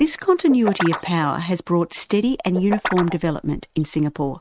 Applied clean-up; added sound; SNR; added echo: neural mask model RNNoise.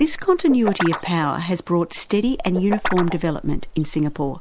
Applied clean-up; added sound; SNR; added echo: none; Guitar + Ocean; 8 dB; none.